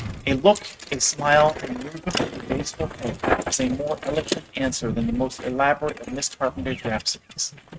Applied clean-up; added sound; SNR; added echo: neural mask model RNNoise.